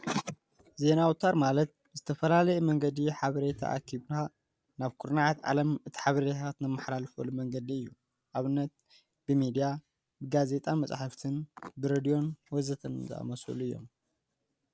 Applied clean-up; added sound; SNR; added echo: none; none; none; none.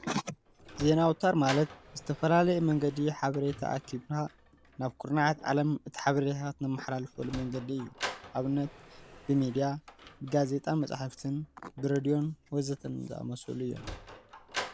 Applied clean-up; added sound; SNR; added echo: none; Sliding door; 16 dB; none.